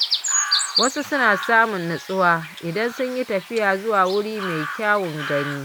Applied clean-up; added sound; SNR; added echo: none; Chirp, tweet; 5 dB; none.